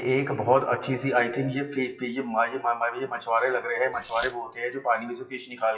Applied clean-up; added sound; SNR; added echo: classical method WPE with log-MMSE.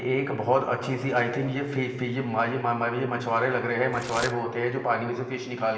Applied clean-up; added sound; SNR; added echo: none; Packing tape, duct tape / Tearing; 17 dB; reverberation time 1.4 s.